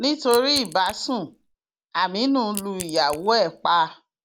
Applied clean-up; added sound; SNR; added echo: none; Crack / Crushing; 17 dB; none.